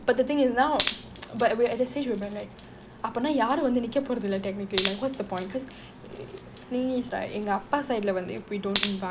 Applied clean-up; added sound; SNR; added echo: none; Wood; 6 dB; none.